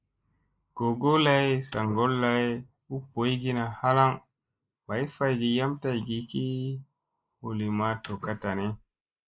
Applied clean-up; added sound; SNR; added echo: neural mask model Resemble Enhance denoiser.